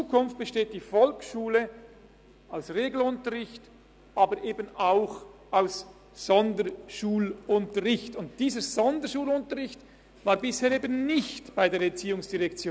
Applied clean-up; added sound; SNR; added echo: none; none; none; none.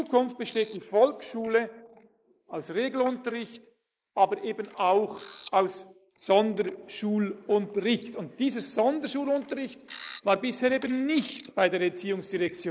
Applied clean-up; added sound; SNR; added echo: neural mask model Resemble Enhance denoiser.